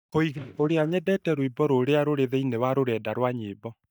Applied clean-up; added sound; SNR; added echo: neural mask model DeepFilterNet 3.